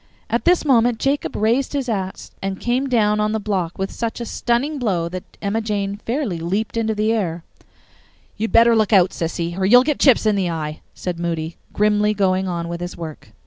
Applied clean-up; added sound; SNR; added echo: none; none; none; none.